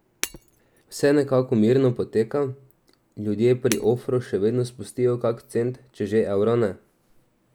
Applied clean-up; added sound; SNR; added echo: none; Shatter; 15 dB; none.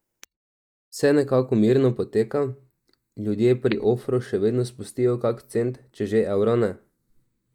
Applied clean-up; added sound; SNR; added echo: neural mask model DeepFilterNet 3.